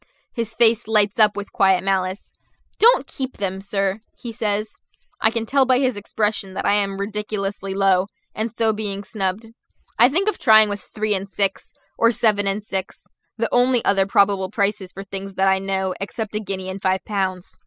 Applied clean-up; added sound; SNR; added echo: classical method spectral subtraction.